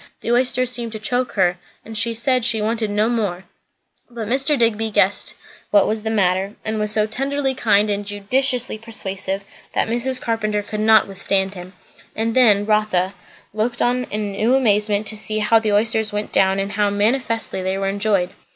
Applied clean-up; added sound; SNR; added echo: none; none; none; none.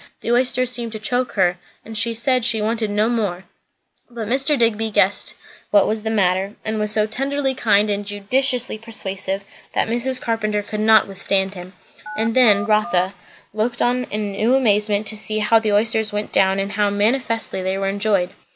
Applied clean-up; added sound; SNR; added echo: none; Telephone; 10 dB; none.